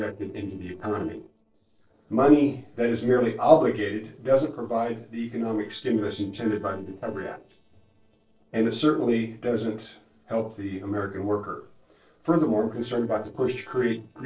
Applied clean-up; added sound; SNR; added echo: neural separator model SepFormer DNS4.